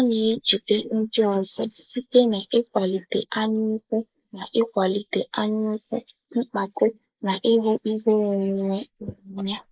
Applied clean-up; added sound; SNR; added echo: neural mask model Resemble Enhance denoiser.